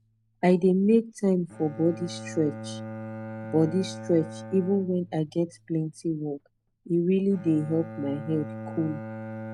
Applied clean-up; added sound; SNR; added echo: none; Bowed string instrument; 13 dB; none.